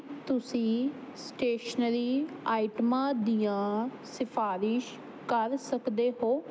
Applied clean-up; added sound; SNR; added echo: none; none; none; none.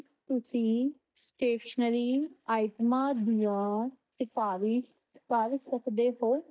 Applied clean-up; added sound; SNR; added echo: neural mask model DeepFilterNet 3.